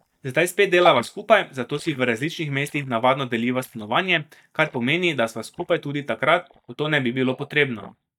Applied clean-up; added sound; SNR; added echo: neural mask model DeepFilterNet 3.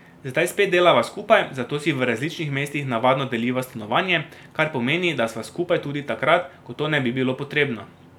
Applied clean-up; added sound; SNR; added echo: none; none; none; none.